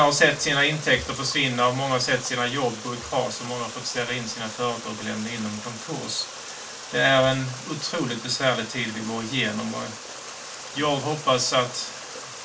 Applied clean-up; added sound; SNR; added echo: none; Water; 12 dB; reverberation time 0.2 s.